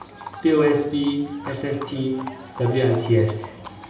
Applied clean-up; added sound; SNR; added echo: none; Livestock, farm animals, working animals; 16 dB; reverberation time 0.8 s.